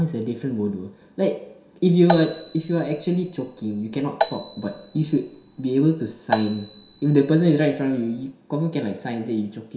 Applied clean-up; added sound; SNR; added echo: none; Marimba, xylophone; 2 dB; reverberation time 0.7 s.